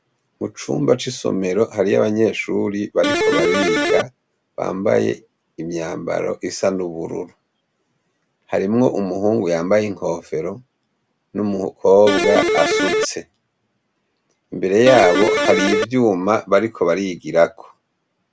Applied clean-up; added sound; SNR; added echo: none; Electric guitar; -2 dB; none.